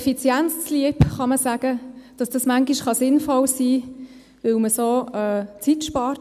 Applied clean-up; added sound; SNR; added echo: none; none; none; none.